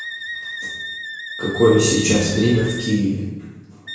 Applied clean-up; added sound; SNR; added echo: none; Wind instrument, woodwind instrument; 11 dB; reverberation time 1.0 s.